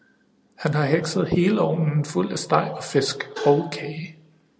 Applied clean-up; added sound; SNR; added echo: none; none; none; none.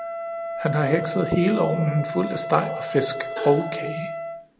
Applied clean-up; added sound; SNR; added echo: none; Wind instrument, woodwind instrument; 7 dB; none.